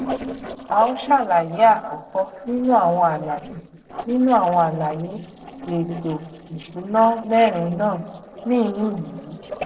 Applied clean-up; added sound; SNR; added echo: neural separator model SepFormer DNS4.